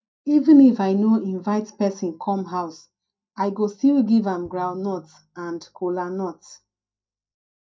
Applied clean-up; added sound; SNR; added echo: neural mask model DeepFilterNet 3.